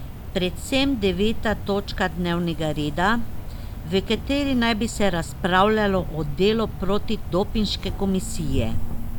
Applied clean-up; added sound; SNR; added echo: none; Cricket; 4 dB; none.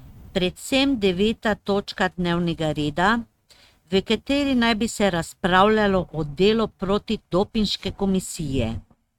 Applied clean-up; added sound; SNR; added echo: neural mask model RNNoise.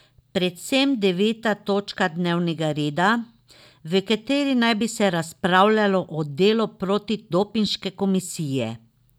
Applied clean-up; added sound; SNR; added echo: none; none; none; none.